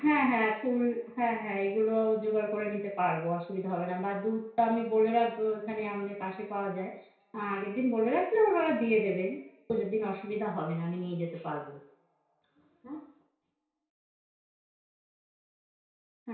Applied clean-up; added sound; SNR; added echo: none; none; none; reverberation time 0.6 s.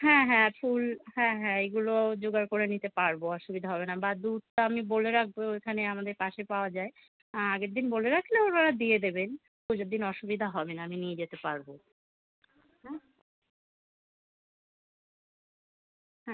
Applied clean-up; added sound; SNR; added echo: none; none; none; none.